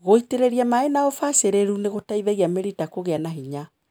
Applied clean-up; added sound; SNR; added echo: none; none; none; none.